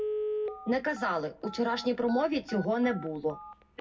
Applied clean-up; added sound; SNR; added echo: none; Telephone; 8 dB; reverberation time 0.4 s.